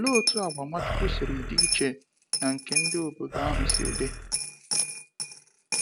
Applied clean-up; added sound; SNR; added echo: none; Animal + Coin (dropping); -3 dB; none.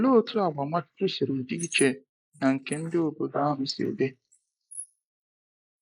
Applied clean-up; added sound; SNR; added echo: neural mask model Resemble Enhance denoiser.